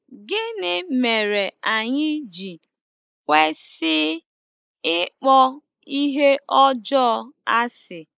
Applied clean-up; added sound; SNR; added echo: neural mask model Resemble Enhance denoiser.